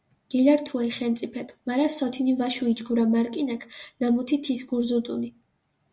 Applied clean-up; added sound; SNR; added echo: none; none; none; none.